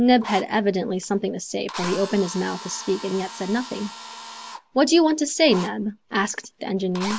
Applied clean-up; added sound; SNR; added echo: none; Drill; 15 dB; none.